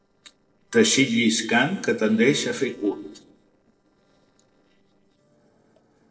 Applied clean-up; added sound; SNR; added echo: neural separator model SepFormer DNS4.